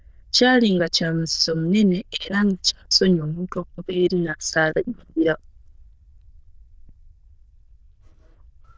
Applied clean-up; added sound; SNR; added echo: neural diffusion model UNIVERSE++.